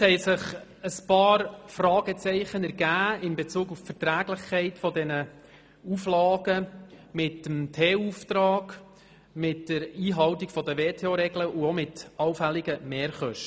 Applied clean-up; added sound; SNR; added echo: none; none; none; none.